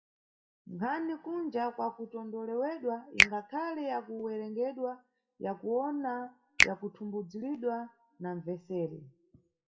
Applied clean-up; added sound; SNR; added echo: classical method WPE with log-MMSE.